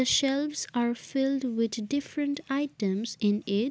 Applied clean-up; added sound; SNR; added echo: none; none; none; none.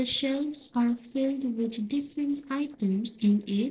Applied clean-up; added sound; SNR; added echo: neural separator model SepFormer DNS4.